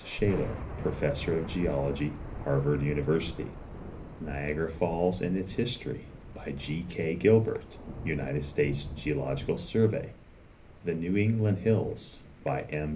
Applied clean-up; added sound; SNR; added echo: none; Thunder / Rain; 12 dB; reverberation time 0.3 s.